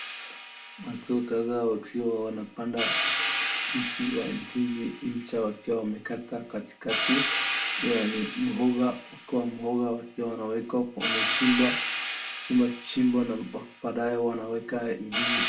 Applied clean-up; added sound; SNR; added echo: none; Hi-hat; 0 dB; reverberation time 0.3 s.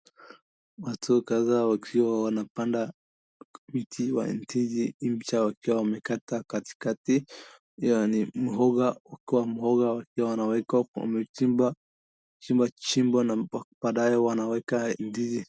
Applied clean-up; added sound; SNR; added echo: none; none; none; none.